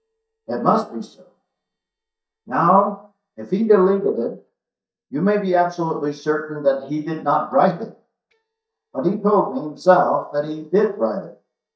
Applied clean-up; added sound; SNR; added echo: neural mask model DeepFilterNet 3.